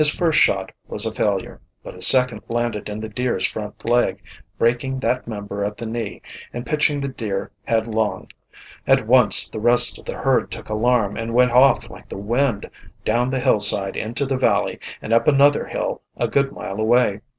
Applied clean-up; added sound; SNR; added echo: none; none; none; none.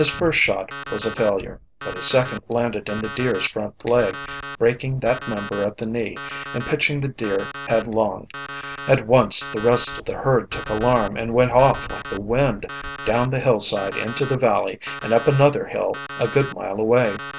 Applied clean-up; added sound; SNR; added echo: none; Alarm; 14 dB; none.